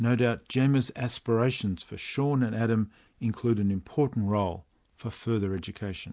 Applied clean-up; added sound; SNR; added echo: none; none; none; none.